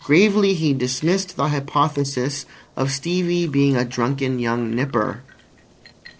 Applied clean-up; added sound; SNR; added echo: neural separator model SepFormer DNS4.